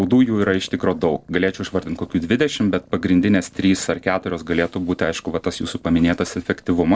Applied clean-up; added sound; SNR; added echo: neural separator model SepFormer DNS4.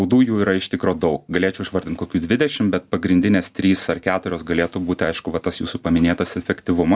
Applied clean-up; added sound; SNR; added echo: none; none; none; none.